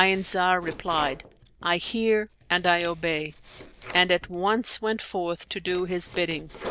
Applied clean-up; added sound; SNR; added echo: none; Domestic sounds, home sounds; 17 dB; none.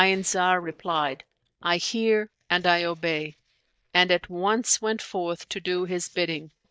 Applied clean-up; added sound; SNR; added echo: neural mask model DeepFilterNet 3.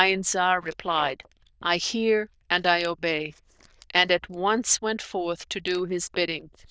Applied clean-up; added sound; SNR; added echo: neural diffusion model UNIVERSE++.